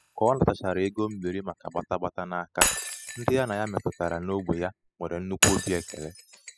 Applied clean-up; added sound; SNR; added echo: classical method spectral subtraction.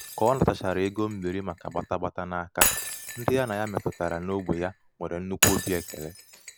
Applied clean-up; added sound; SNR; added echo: none; Shatter; 4 dB; none.